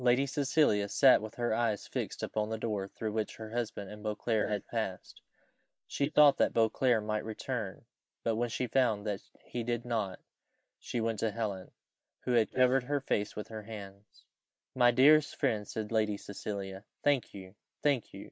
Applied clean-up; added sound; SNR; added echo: neural mask model Resemble Enhance denoiser.